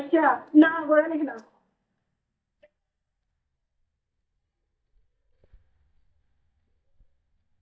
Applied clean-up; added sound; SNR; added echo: neural mask model DeepFilterNet 3.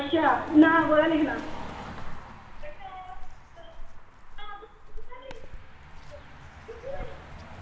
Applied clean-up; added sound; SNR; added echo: none; Car passing by; 9 dB; reverberation time 0.8 s.